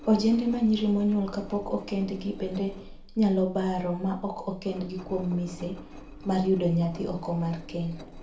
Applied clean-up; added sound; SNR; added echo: none; Engine; 16 dB; reverberation time 0.4 s.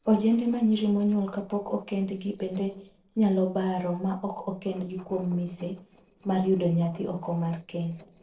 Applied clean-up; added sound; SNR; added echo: neural separator model SepFormer DNS4.